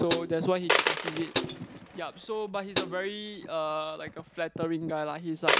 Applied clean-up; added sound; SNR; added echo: none; Coin (dropping) + Hi-hat; -1 dB; none.